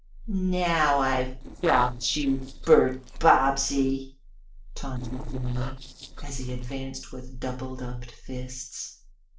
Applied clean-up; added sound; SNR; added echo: neural separator model SepFormer DNS4.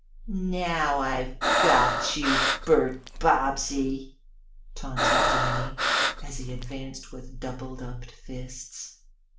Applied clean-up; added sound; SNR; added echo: none; Breathing; -3 dB; reverberation time 0.4 s.